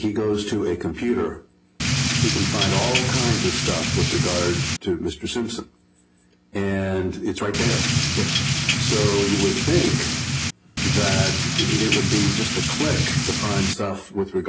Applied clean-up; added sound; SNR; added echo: none; Drip / Rain; -3 dB; reverberation time 0.3 s.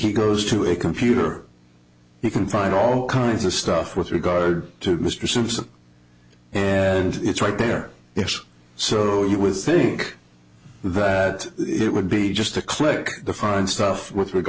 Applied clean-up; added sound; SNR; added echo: none; none; none; none.